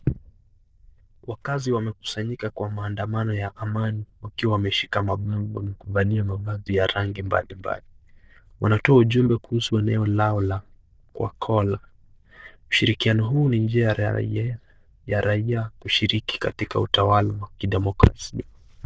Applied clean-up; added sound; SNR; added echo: neural diffusion model UNIVERSE++.